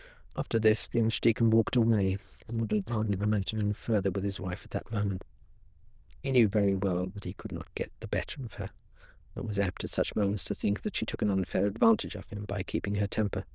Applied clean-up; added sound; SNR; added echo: neural diffusion model UNIVERSE++.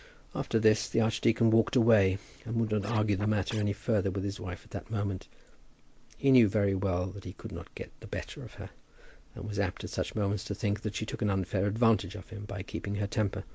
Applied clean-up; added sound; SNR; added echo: none; Scratching (performance technique); 15 dB; none.